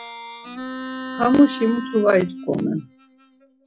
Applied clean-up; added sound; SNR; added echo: classical method log-MMSE.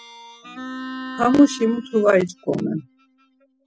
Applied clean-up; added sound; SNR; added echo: classical method spectral subtraction.